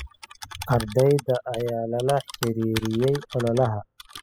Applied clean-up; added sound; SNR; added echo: classical method spectral subtraction.